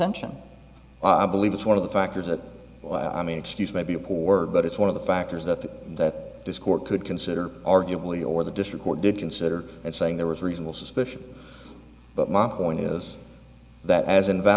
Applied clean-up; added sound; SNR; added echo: none; none; none; none.